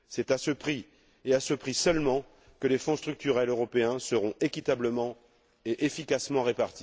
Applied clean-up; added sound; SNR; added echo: none; none; none; none.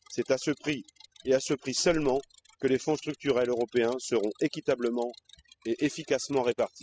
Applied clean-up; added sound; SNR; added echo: classical method spectral subtraction.